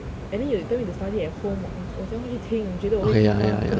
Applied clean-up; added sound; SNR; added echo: none; none; none; none.